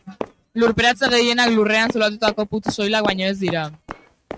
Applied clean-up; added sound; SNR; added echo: neural mask model RNNoise.